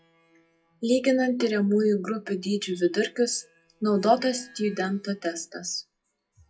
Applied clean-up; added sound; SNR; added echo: classical method WPE with log-MMSE.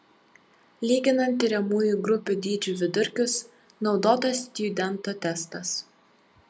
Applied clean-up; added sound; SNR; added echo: none; none; none; none.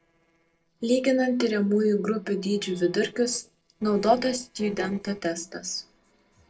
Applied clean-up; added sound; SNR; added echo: neural separator model SepFormer DNS4.